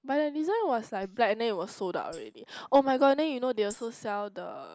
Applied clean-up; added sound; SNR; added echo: neural mask model Resemble Enhance denoiser.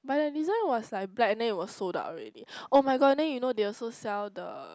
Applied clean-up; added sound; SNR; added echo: none; none; none; none.